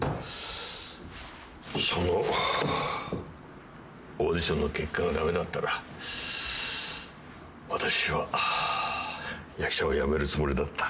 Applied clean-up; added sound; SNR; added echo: none; none; none; none.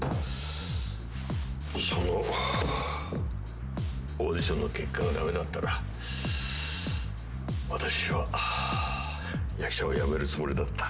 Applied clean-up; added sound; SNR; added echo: none; Bass guitar; 0 dB; none.